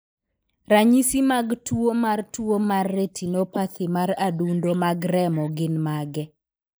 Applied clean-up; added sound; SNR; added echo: neural mask model Resemble Enhance denoiser.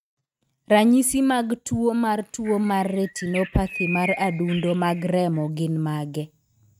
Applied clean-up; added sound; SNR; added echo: neural mask model RNNoise.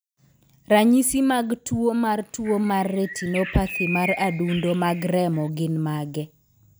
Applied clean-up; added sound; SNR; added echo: none; Bird; 11 dB; none.